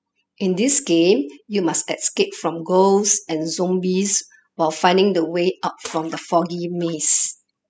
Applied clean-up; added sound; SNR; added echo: classical method spectral subtraction.